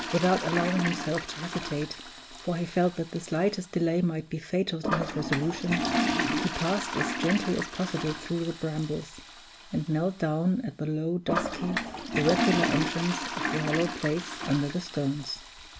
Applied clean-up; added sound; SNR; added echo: none; Toilet flush; 4 dB; none.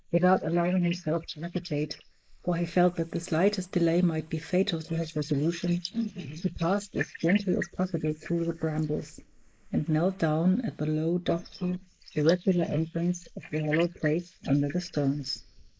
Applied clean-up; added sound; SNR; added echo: neural mask model Resemble Enhance denoiser.